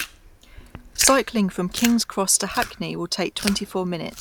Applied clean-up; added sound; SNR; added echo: none; Chewing, mastication; 9 dB; none.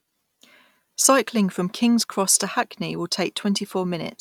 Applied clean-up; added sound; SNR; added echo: none; none; none; none.